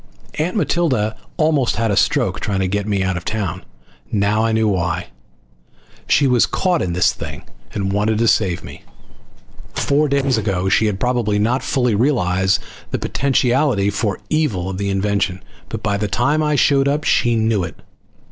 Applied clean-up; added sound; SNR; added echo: neural separator model SepFormer DNS4.